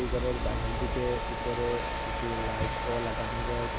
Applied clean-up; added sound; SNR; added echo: none; Mechanisms; -2 dB; none.